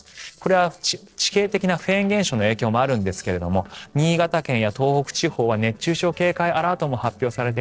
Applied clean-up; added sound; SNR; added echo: neural separator model SepFormer DNS4.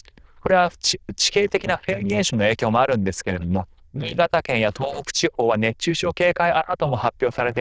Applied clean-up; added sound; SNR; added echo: neural diffusion model UNIVERSE++.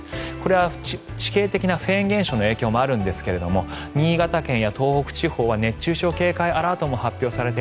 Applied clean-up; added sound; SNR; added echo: none; none; none; none.